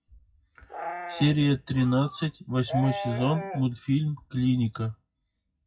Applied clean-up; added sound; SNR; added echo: classical method WPE with log-MMSE.